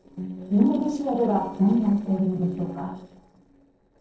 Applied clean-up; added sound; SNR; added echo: neural separator model SepFormer DNS4.